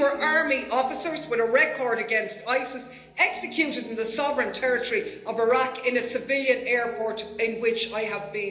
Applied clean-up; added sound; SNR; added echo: none; Piano; 19 dB; reverberation time 1.0 s.